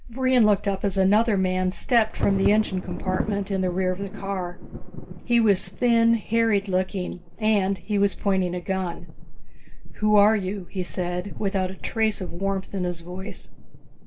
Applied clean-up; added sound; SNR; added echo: none; Thunder / Wind / Bird vocalization, bird call, bird song; 6 dB; reverberation time 0.2 s.